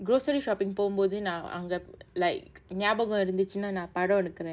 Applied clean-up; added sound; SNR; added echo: none; none; none; none.